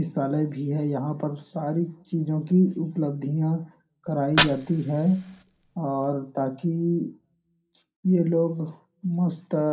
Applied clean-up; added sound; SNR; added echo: none; Fire; 11 dB; reverberation time 0.3 s.